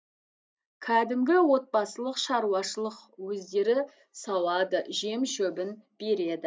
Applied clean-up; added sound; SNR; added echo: none; none; none; none.